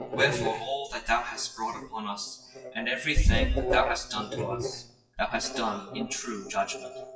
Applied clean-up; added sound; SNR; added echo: classical method WPE with log-MMSE.